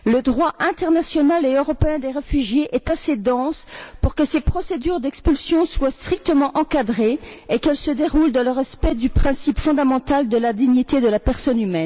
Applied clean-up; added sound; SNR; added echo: none; none; none; none.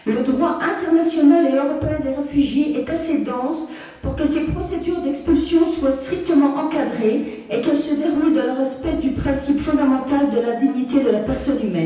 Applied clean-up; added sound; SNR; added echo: none; none; none; reverberation time 0.9 s.